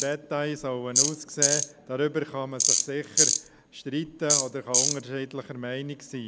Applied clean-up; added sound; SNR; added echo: none; Tools; -3 dB; none.